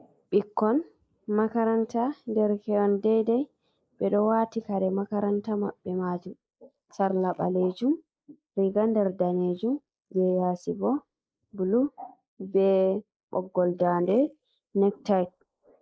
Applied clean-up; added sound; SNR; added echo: neural mask model Resemble Enhance denoiser.